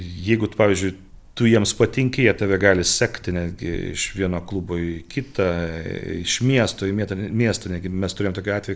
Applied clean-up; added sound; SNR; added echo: none; none; none; none.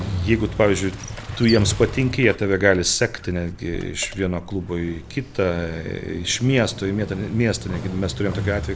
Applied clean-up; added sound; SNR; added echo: none; Motorcycle; 10 dB; none.